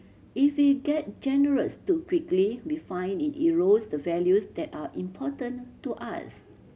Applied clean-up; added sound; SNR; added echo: none; none; none; none.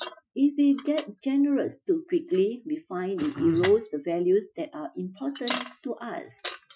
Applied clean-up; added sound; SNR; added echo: classical method Wiener filter.